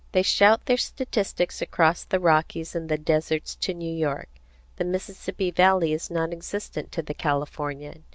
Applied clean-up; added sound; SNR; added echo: none; none; none; none.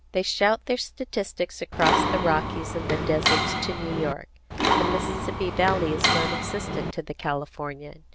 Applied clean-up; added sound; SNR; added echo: none; Mechanisms; -2 dB; none.